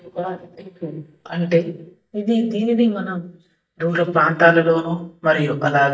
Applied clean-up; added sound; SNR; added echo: neural mask model DeepFilterNet 3.